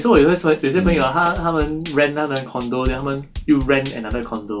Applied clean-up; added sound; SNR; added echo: none; Drum / Drum kit; 12 dB; none.